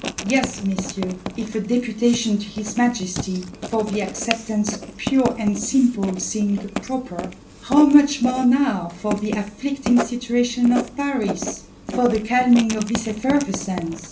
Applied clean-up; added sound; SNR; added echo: none; Writing; 10 dB; reverberation time 0.3 s.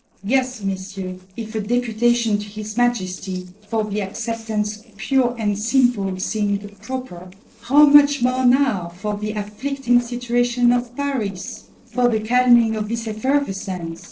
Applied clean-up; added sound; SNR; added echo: neural separator model SepFormer DNS4.